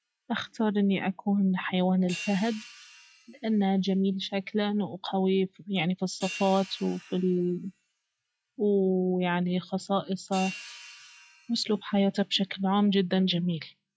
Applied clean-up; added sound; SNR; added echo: classical method log-MMSE.